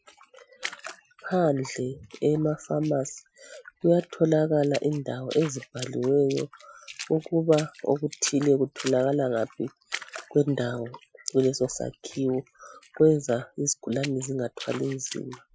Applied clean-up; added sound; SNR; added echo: classical method Wiener filter.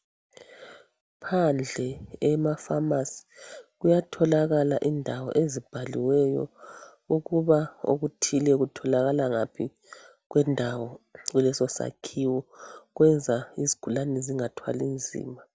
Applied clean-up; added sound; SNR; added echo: none; none; none; none.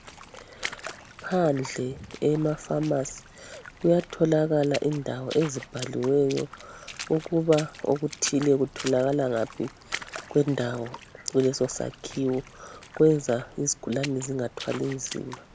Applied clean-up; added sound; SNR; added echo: none; Water / Splash, splatter; 15 dB; none.